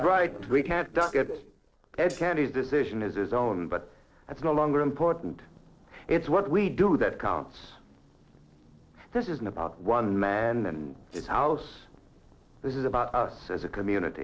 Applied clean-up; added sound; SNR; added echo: neural separator model SepFormer DNS4.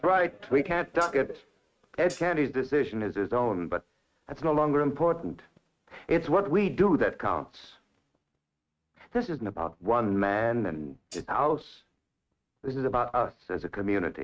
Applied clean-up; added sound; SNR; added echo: neural mask model RNNoise.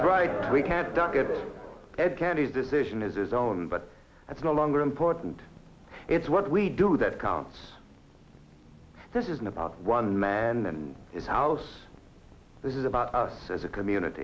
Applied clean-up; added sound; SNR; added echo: none; none; none; none.